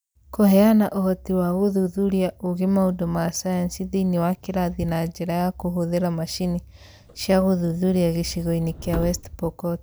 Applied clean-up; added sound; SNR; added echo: none; Subway, metro, underground; 14 dB; none.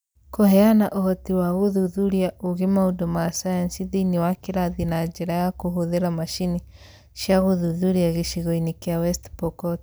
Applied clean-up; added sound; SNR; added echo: none; none; none; none.